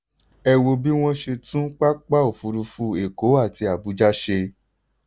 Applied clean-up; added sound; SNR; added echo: none; none; none; none.